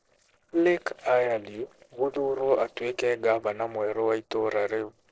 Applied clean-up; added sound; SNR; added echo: neural separator model SepFormer DNS4.